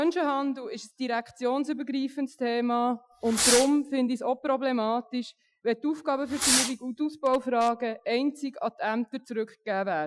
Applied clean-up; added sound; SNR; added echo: classical method Wiener filter.